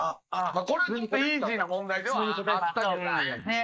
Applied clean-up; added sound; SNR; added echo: neural mask model Resemble Enhance denoiser.